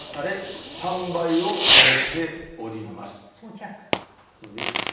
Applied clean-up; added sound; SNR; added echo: none; Fireworks; -5 dB; reverberation time 0.9 s.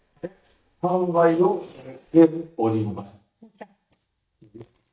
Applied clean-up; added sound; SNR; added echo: neural mask model DeepFilterNet 3.